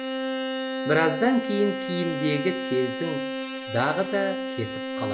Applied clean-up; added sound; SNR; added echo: none; Bowed string instrument; 3 dB; none.